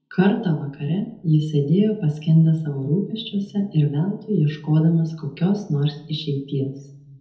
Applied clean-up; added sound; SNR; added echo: none; none; none; reverberation time 0.8 s.